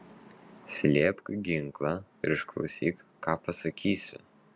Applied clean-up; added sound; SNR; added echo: none; none; none; none.